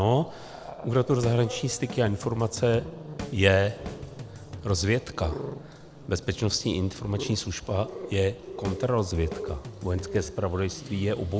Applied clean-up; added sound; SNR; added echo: none; Growling + Drum kit; 12 dB; none.